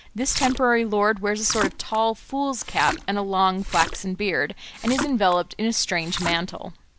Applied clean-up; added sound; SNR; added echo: none; Splash, splatter; 10 dB; none.